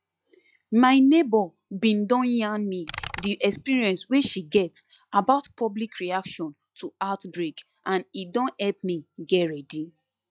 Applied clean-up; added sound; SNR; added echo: classical method log-MMSE.